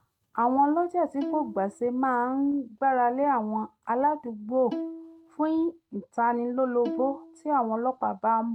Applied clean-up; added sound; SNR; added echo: neural mask model RNNoise.